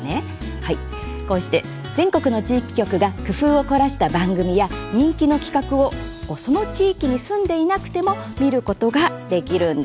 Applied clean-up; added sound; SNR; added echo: none; none; none; none.